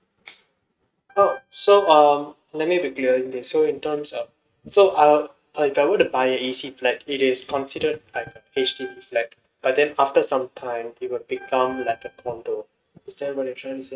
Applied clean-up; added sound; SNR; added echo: neural mask model RNNoise.